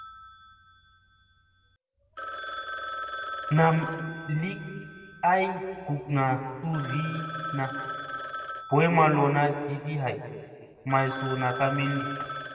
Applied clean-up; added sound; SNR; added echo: none; Telephone; 10 dB; reverberation time 2.1 s.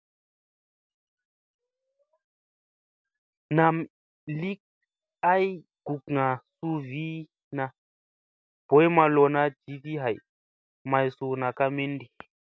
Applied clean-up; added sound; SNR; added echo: none; none; none; none.